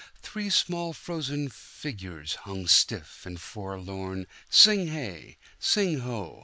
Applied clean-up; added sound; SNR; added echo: neural mask model Resemble Enhance denoiser.